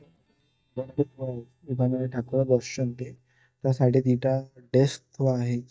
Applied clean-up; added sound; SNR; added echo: neural mask model DeepFilterNet 3.